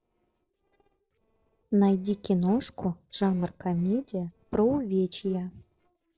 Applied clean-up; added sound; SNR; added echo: neural separator model SepFormer DNS4.